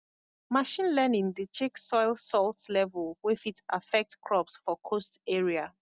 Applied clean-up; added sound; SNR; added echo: none; none; none; none.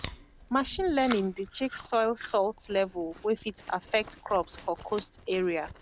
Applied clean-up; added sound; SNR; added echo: none; Chewing, mastication; 15 dB; none.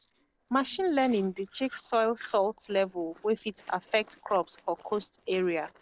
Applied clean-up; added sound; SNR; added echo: neural separator model SepFormer DNS4.